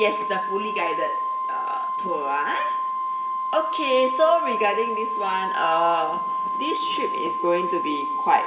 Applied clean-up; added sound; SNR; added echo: none; Organ; 1 dB; reverberation time 1.6 s.